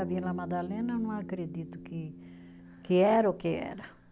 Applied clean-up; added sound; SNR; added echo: none; Bass guitar; 13 dB; none.